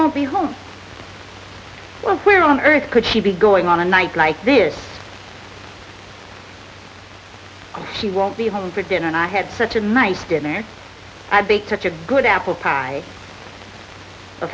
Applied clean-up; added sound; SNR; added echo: none; none; none; none.